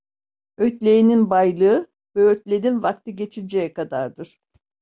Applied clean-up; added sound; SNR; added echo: none; none; none; none.